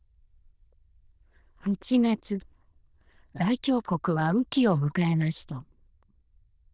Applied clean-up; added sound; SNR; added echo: neural diffusion model UNIVERSE++.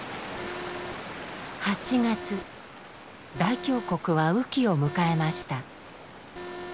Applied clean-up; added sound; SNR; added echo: none; Alarm; 13 dB; none.